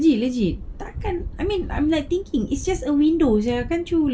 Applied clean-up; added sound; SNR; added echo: none; none; none; none.